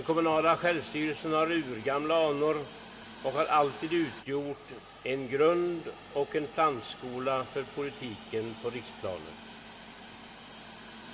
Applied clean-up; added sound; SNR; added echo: none; Hiss; 16 dB; reverberation time 0.7 s.